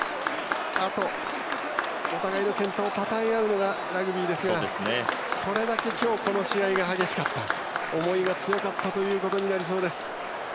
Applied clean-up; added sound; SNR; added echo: none; Applause; 7 dB; none.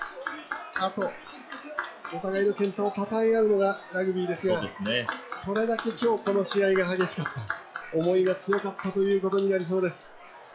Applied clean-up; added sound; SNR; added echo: classical method log-MMSE.